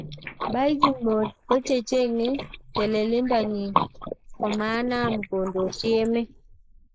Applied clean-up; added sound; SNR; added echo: neural mask model Resemble Enhance denoiser.